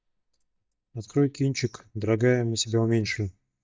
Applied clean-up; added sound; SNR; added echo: neural mask model DeepFilterNet 3.